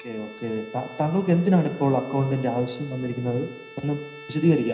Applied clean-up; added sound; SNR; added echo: none; Bowed string instrument; 18 dB; reverberation time 0.9 s.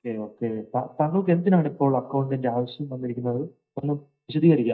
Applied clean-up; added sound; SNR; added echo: neural mask model DeepFilterNet 3.